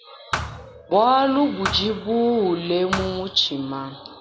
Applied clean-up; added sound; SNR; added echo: none; Thump, thud; 11 dB; none.